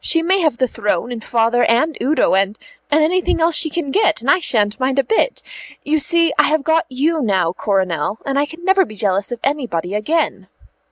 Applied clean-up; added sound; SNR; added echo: none; none; none; none.